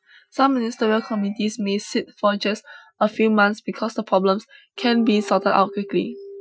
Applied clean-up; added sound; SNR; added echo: classical method Wiener filter.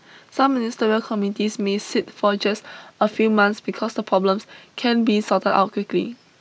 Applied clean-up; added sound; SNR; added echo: none; none; none; none.